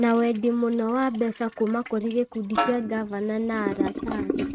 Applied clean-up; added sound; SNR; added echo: neural mask model RNNoise.